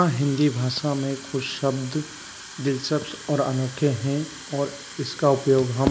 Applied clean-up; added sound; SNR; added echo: none; Fill (with liquid) / Water tap, faucet; 16 dB; none.